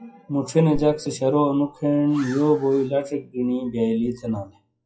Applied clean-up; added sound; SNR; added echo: classical method WPE with log-MMSE.